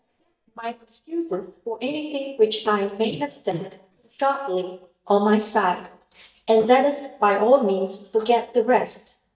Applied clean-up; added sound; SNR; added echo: neural mask model DeepFilterNet 3.